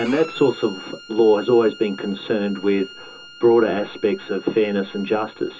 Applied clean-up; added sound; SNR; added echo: none; Bowed string instrument; 20 dB; reverberation time 0.2 s.